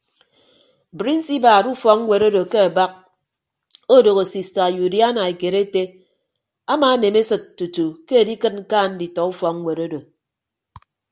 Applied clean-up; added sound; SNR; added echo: none; none; none; none.